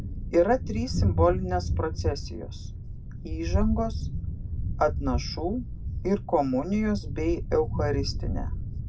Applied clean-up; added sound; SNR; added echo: none; Thunder; 1 dB; reverberation time 0.2 s.